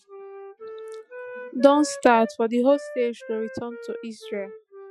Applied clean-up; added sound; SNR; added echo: classical method Wiener filter.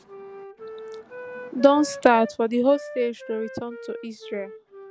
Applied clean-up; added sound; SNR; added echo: none; Wind instrument, woodwind instrument; 15 dB; none.